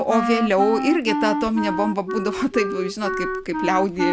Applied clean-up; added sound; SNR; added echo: none; Wind instrument, woodwind instrument; 4 dB; none.